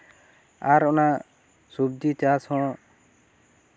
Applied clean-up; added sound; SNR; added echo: none; none; none; none.